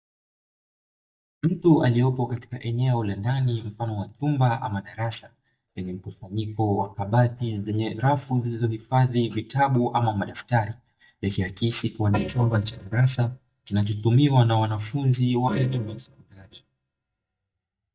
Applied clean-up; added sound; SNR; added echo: neural mask model DeepFilterNet 3.